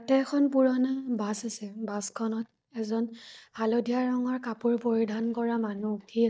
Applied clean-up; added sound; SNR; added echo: neural mask model DeepFilterNet 3.